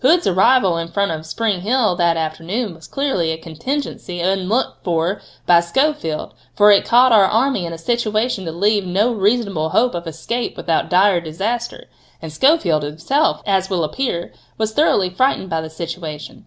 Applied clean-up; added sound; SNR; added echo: none; none; none; none.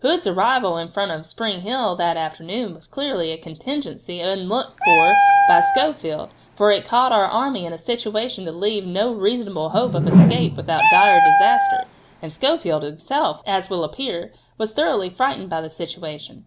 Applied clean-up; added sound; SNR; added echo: none; Whoosh, swoosh, swish + Meow; -4 dB; none.